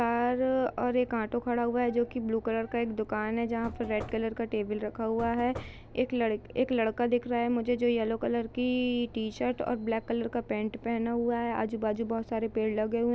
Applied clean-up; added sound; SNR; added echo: none; Knock / Wood; 14 dB; none.